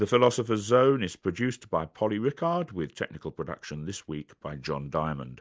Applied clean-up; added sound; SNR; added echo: none; none; none; none.